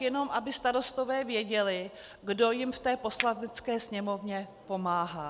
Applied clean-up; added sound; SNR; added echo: none; Chink, clink; 13 dB; none.